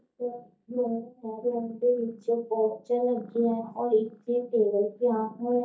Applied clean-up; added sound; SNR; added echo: neural mask model DeepFilterNet 3.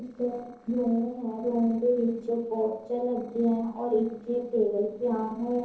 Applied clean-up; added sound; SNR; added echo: neural separator model SepFormer DNS4.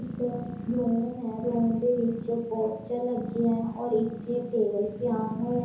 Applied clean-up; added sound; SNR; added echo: none; Purr; 9 dB; reverberation time 2.2 s.